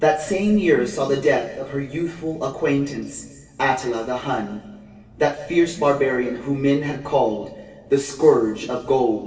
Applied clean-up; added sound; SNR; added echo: none; none; none; reverberation time 1.6 s.